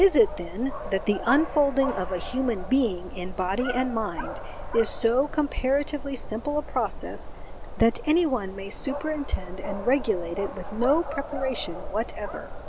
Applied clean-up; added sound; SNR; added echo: none; Dog; 7 dB; none.